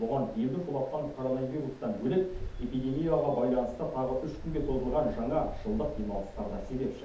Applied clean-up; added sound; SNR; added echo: none; Stream; 10 dB; reverberation time 0.6 s.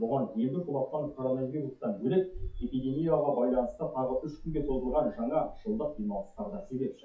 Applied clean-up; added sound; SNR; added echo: classical method WPE with log-MMSE.